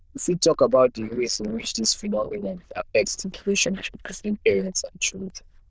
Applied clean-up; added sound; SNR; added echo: neural diffusion model UNIVERSE++.